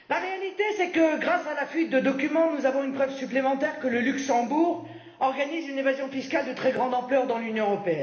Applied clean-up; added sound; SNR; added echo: none; none; none; reverberation time 1.1 s.